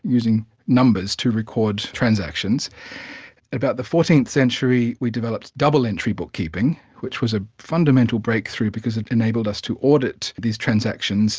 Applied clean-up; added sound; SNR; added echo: none; none; none; none.